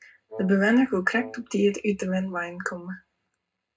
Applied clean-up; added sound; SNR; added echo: none; Wind instrument, woodwind instrument; 16 dB; reverberation time 0.2 s.